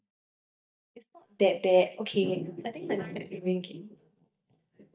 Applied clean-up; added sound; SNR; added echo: neural mask model DeepFilterNet 3.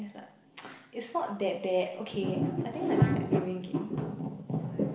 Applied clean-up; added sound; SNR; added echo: none; Trumpet; 17 dB; reverberation time 0.8 s.